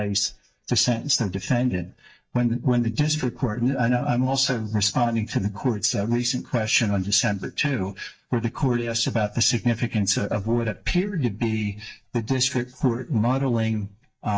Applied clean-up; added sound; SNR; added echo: neural mask model DeepFilterNet 3.